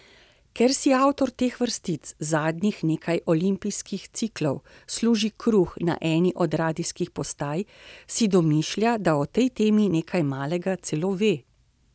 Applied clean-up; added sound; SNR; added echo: none; none; none; none.